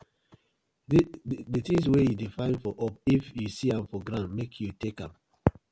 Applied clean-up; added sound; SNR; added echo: none; none; none; none.